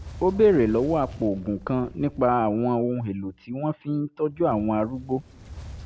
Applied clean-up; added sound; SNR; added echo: none; Fire; 18 dB; none.